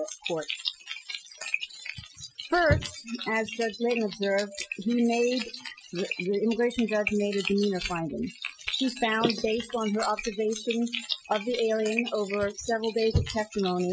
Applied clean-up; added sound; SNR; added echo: classical method Wiener filter.